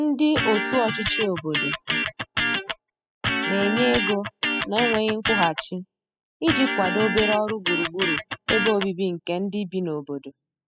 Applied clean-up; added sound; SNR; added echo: classical method spectral subtraction.